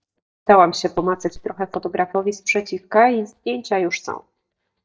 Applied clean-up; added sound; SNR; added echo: neural mask model DeepFilterNet 3.